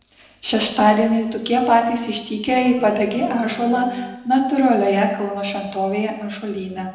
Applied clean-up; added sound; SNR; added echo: neural separator model SepFormer DNS4.